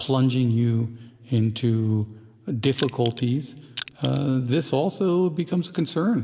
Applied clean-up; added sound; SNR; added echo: none; Crushing; 11 dB; reverberation time 1.5 s.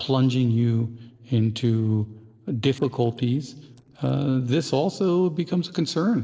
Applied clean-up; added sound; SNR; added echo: neural separator model SepFormer DNS4.